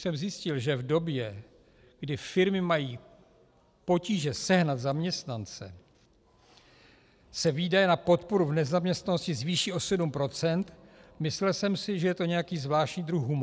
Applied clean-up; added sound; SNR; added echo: none; none; none; none.